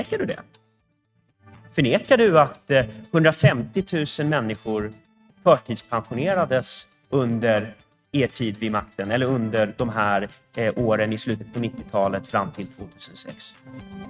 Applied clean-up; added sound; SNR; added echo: neural mask model RNNoise.